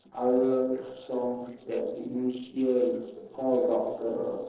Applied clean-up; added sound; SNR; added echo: neural separator model SepFormer DNS4.